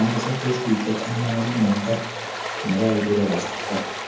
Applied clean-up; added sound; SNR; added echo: none; Stream; 7 dB; reverberation time 0.6 s.